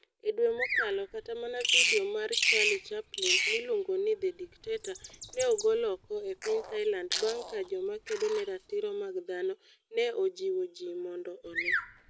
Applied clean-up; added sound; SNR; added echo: none; Bird vocalization, bird call, bird song; 2 dB; none.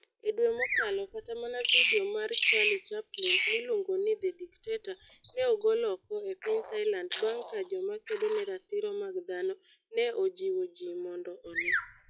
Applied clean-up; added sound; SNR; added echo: classical method log-MMSE.